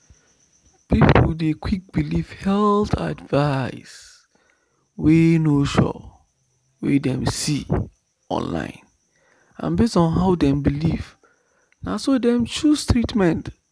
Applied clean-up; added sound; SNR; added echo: none; none; none; none.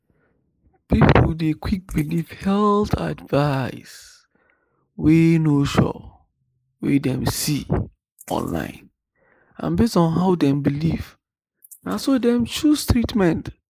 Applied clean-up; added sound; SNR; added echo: neural mask model Resemble Enhance denoiser.